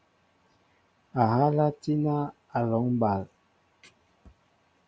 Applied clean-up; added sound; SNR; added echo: none; none; none; none.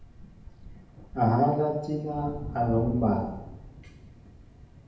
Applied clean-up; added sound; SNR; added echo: none; Thunder; 12 dB; reverberation time 0.8 s.